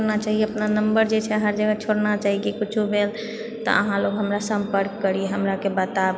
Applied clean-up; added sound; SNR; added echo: none; none; none; none.